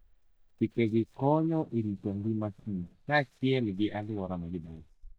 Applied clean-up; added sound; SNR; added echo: neural mask model DeepFilterNet 3.